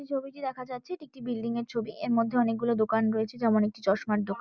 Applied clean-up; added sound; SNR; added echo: none; none; none; none.